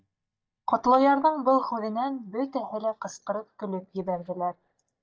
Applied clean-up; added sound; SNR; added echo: neural mask model DeepFilterNet 3.